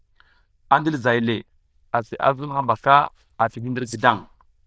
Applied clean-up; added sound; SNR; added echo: neural diffusion model UNIVERSE++.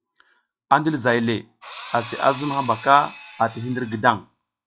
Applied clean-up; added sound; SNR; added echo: classical method log-MMSE.